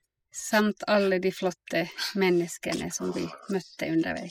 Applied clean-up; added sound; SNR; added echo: classical method spectral subtraction.